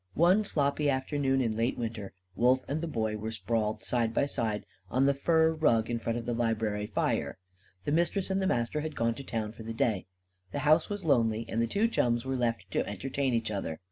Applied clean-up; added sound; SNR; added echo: none; none; none; none.